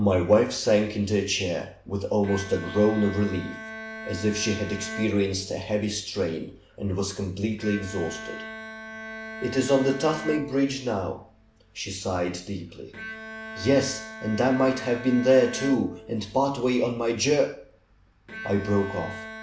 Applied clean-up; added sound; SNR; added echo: none; Bowed string instrument; 14 dB; none.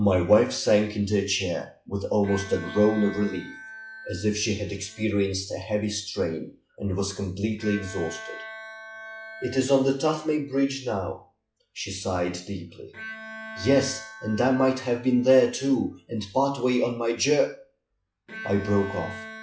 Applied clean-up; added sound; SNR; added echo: classical method log-MMSE.